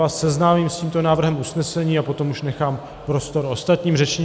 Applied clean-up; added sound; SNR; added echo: none; none; none; none.